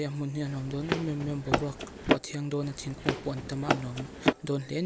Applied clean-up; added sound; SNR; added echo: none; Run; -1 dB; none.